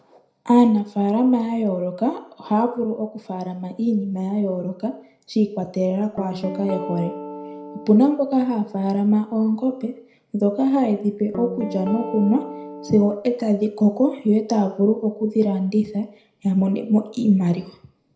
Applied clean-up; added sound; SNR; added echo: none; Guitar; 11 dB; reverberation time 0.4 s.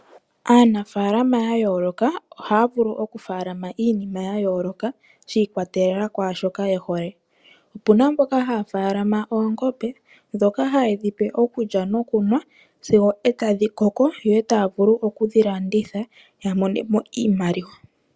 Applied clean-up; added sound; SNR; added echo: none; none; none; none.